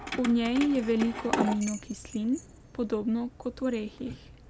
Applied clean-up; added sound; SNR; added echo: none; Keys jangling; 8 dB; none.